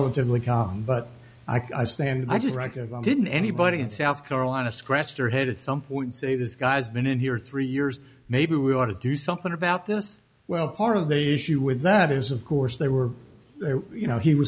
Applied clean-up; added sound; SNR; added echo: none; none; none; none.